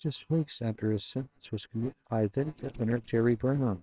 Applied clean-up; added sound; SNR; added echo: neural separator model SepFormer WHAMR!.